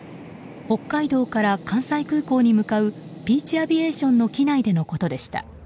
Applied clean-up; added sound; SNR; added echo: none; none; none; none.